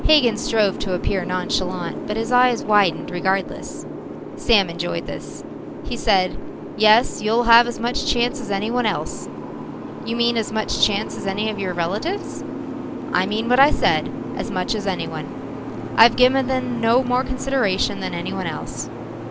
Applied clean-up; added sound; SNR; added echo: none; Boat, Water vehicle; 8 dB; none.